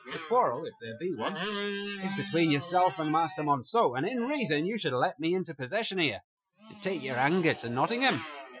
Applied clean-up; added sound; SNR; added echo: classical method Wiener filter.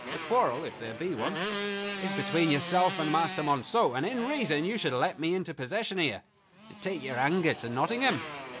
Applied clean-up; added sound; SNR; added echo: none; Motorcycle; 8 dB; none.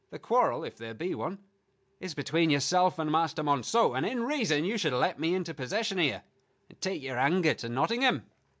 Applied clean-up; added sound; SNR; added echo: none; none; none; none.